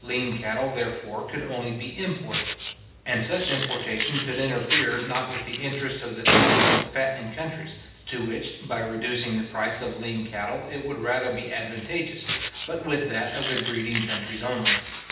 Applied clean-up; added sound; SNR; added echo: none; Fire; 1 dB; reverberation time 0.8 s.